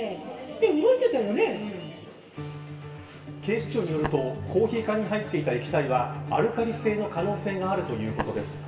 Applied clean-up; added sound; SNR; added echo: none; Tap; 9 dB; reverberation time 1.0 s.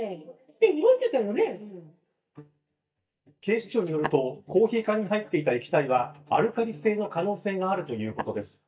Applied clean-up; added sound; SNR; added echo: neural mask model DeepFilterNet 3.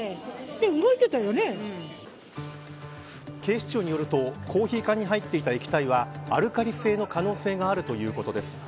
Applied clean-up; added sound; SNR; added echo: none; none; none; none.